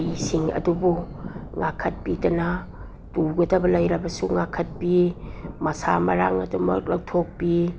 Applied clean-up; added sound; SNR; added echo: none; Thunder; 12 dB; none.